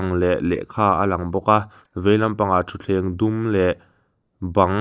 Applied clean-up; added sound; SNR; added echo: neural mask model DeepFilterNet 3.